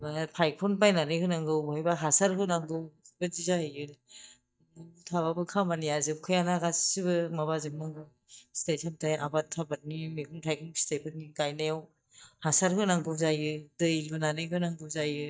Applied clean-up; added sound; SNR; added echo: neural mask model DeepFilterNet 3.